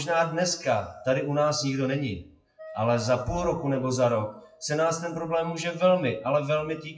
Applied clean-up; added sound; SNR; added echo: classical method WPE with log-MMSE.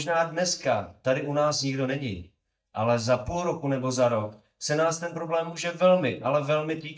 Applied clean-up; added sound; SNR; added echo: neural mask model DeepFilterNet 3.